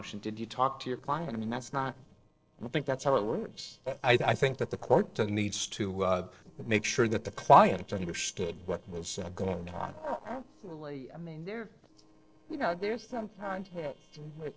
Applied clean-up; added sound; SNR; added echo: neural separator model SepFormer DNS4.